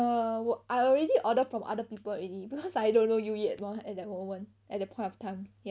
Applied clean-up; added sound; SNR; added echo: none; none; none; none.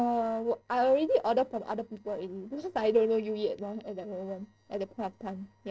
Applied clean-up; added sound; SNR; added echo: neural separator model SepFormer DNS4.